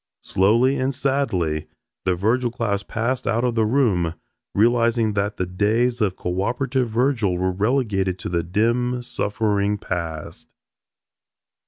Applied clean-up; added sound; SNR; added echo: none; none; none; none.